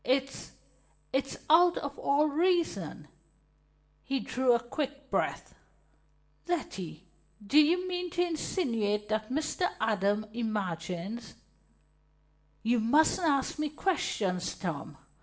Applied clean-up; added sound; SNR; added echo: none; none; none; reverberation time 0.6 s.